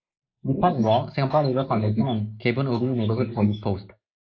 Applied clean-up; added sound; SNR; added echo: neural mask model Resemble Enhance denoiser.